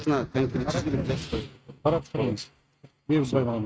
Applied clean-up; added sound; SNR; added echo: neural mask model RNNoise.